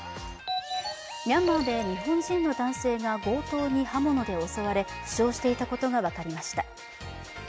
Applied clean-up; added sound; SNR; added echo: none; none; none; none.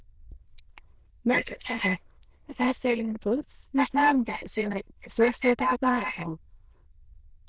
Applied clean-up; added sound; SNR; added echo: neural diffusion model UNIVERSE++.